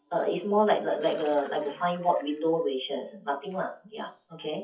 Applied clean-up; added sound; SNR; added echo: classical method WPE with log-MMSE.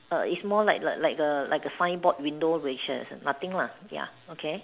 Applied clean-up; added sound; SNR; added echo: none; none; none; none.